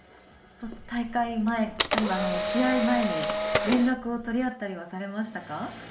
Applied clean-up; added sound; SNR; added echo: none; Camera; 2 dB; reverberation time 0.5 s.